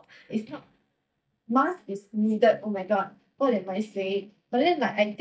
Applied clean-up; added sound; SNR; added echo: neural mask model DeepFilterNet 3.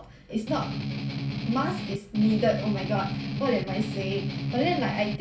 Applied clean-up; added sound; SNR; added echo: none; Strum; 2 dB; reverberation time 0.2 s.